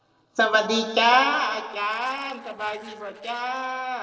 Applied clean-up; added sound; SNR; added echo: neural separator model SepFormer DNS4.